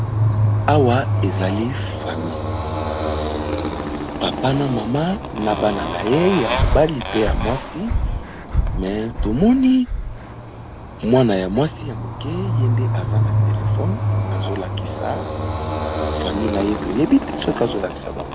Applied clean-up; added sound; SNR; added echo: none; Motorcycle + Breathing; 0 dB; none.